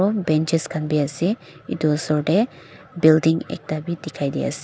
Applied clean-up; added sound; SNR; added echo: none; none; none; none.